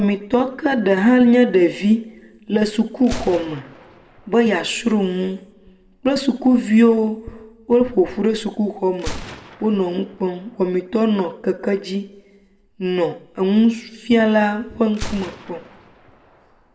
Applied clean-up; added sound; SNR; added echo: none; Gunshot, gunfire; 19 dB; reverberation time 0.6 s.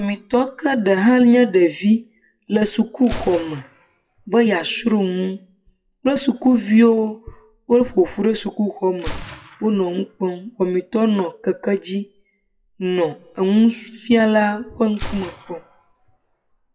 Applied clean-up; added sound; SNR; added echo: classical method WPE with log-MMSE.